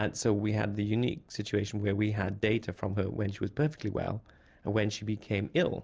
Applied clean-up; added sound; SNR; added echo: none; none; none; none.